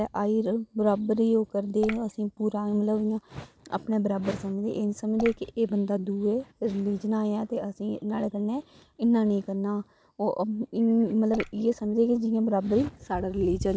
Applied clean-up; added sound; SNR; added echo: none; Drip / Water; 11 dB; none.